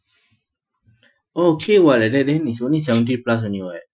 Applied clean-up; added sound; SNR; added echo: classical method Wiener filter.